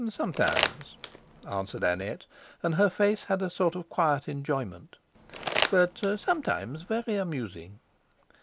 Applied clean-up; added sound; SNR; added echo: none; Crumpling, crinkling; 3 dB; none.